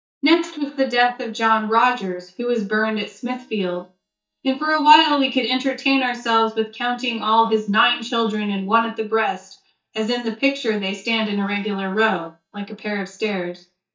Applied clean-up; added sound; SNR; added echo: neural mask model DeepFilterNet 3.